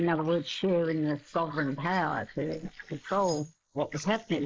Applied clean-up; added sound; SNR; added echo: neural mask model Resemble Enhance denoiser.